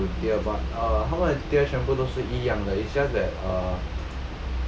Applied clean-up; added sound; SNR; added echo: none; none; none; none.